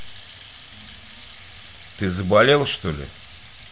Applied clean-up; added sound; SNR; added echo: none; Rattle (instrument); 17 dB; none.